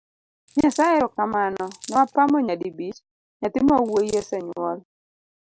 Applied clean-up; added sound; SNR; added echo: none; Coin (dropping); 20 dB; none.